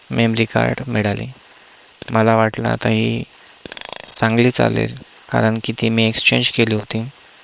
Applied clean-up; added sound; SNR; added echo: neural separator model SepFormer WHAM!.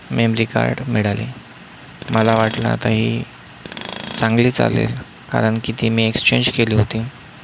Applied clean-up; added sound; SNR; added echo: none; Tools; 15 dB; none.